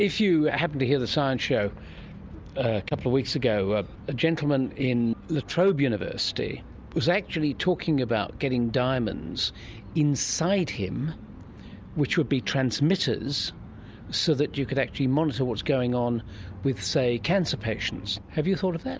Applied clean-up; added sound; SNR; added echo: none; none; none; none.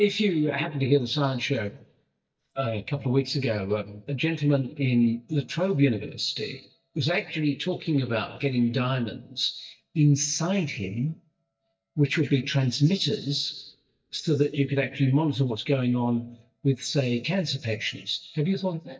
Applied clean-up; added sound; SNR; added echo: neural mask model DeepFilterNet 3.